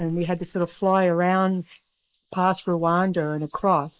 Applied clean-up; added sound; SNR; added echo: neural mask model Resemble Enhance denoiser.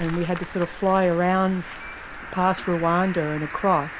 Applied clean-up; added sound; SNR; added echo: none; Cricket; 12 dB; none.